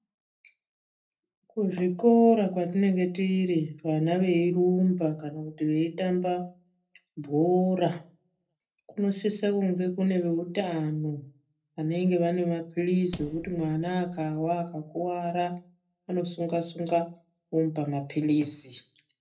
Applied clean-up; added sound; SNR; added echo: neural separator model SepFormer DNS4.